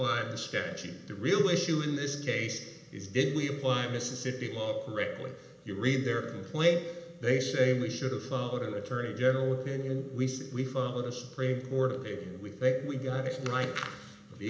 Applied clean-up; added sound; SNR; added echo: none; none; none; reverberation time 0.9 s.